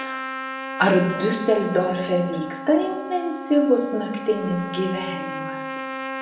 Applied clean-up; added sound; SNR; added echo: none; Trumpet; 8 dB; reverberation time 0.9 s.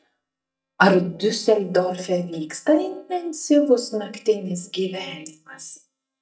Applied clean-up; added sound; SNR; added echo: neural mask model DeepFilterNet 3.